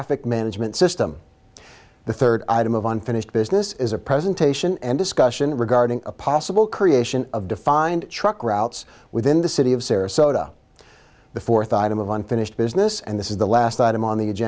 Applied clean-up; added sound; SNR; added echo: none; none; none; none.